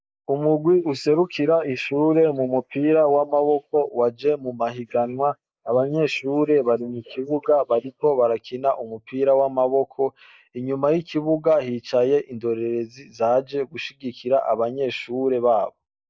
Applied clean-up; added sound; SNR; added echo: neural mask model Resemble Enhance denoiser.